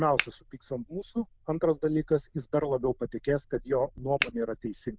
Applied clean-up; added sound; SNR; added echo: neural diffusion model UNIVERSE++.